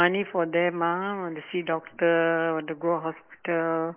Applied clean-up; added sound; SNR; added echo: neural mask model Resemble Enhance denoiser.